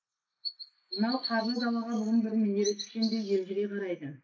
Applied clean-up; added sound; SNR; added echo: neural mask model Resemble Enhance denoiser.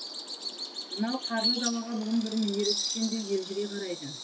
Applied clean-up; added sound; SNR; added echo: none; Bird vocalization, bird call, bird song; 3 dB; none.